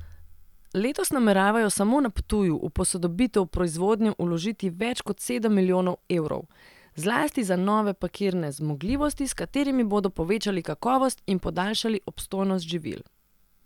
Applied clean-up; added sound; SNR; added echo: none; none; none; none.